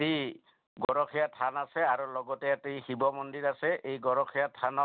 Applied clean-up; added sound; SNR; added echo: none; none; none; none.